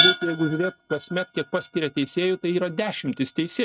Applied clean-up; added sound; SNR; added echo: neural mask model RNNoise.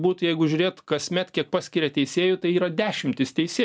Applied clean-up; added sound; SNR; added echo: none; none; none; none.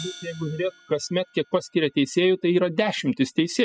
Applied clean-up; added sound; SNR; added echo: classical method spectral subtraction.